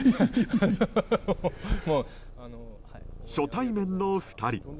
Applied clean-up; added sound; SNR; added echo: none; Purr; 16 dB; none.